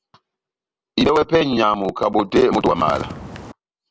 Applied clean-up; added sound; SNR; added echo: none; Walk, footsteps; 12 dB; none.